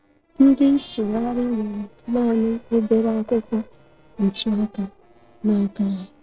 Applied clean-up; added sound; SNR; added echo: neural separator model SepFormer DNS4.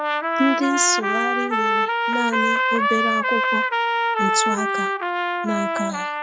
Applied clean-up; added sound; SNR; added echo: none; Trumpet; -5 dB; none.